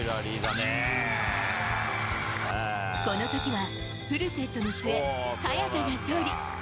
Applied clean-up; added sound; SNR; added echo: none; none; none; none.